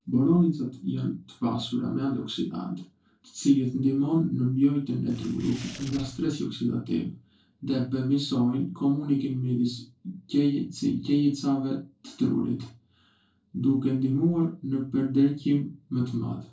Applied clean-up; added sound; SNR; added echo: neural separator model SepFormer DNS4.